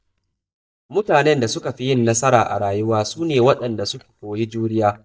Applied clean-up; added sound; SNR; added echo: neural mask model DeepFilterNet 3.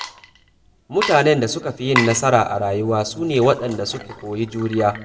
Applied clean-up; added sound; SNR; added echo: none; Water / Liquid; 11 dB; reverberation time 0.9 s.